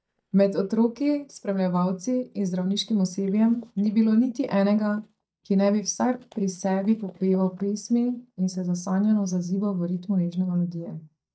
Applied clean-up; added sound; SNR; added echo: neural mask model DeepFilterNet 3.